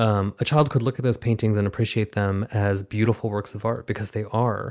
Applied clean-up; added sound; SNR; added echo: none; none; none; none.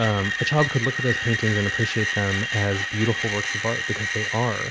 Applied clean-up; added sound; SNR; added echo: none; Screech; 2 dB; none.